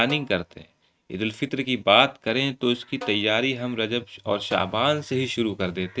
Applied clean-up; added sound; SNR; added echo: neural mask model RNNoise.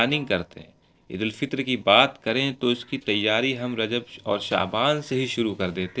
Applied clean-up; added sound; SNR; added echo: neural separator model SepFormer DNS4.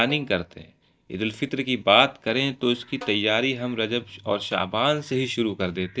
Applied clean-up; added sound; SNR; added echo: neural mask model DeepFilterNet 3.